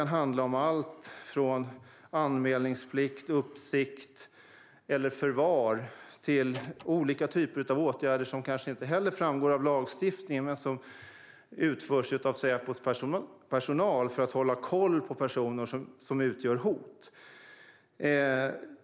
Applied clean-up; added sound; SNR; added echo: none; Door; 15 dB; none.